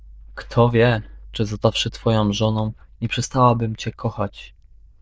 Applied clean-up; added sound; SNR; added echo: neural diffusion model UNIVERSE++.